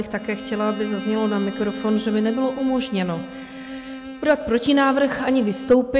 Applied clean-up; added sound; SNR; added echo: none; Bowed string instrument; 13 dB; none.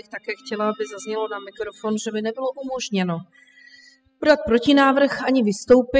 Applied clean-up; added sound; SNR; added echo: classical method spectral subtraction.